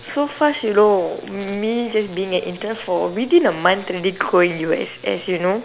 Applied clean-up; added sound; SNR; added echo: none; none; none; none.